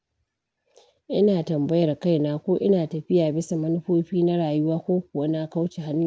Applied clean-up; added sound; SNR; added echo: none; none; none; none.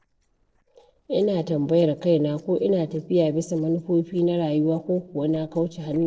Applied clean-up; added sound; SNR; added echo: neural separator model SepFormer DNS4.